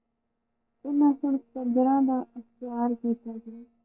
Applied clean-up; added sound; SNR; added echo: neural separator model SepFormer DNS4.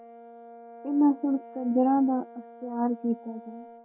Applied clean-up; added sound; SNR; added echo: none; Brass instrument; 18 dB; none.